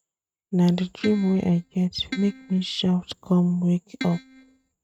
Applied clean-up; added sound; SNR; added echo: neural mask model RNNoise.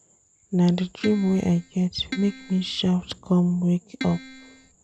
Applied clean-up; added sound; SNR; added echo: none; Keyboard (musical); 14 dB; none.